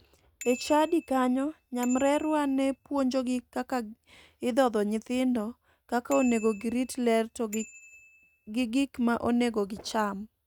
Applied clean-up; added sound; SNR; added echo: neural mask model RNNoise.